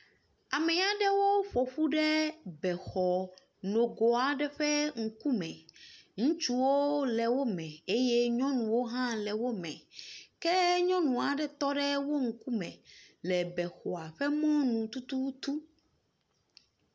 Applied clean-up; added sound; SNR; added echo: none; none; none; none.